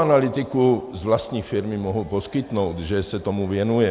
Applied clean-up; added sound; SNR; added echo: none; none; none; none.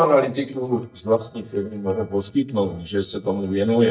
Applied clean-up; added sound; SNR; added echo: neural mask model DeepFilterNet 3.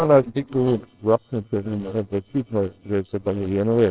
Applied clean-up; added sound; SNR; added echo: neural separator model SepFormer WHAMR!.